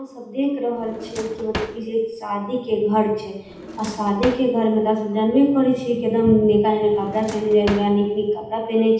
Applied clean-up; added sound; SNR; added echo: none; Drawer open or close; 14 dB; reverberation time 0.8 s.